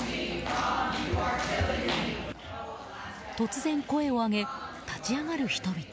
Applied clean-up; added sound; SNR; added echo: none; none; none; none.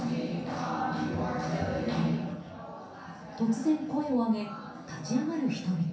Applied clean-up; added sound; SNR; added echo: none; none; none; reverberation time 0.6 s.